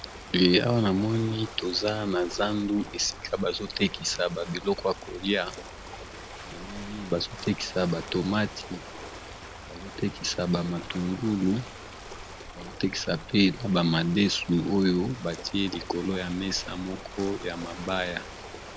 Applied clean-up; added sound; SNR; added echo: none; Ocean; 13 dB; none.